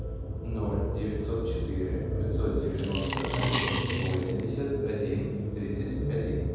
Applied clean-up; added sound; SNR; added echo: none; Coin (dropping) / Glass; 1 dB; reverberation time 1.2 s.